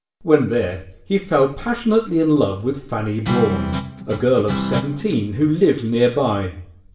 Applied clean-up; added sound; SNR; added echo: none; Guitar; 6 dB; reverberation time 0.5 s.